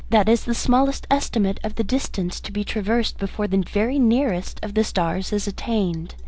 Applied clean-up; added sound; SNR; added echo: none; Liquid; 20 dB; none.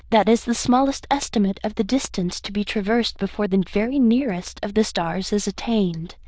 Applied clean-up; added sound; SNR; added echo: neural diffusion model UNIVERSE++.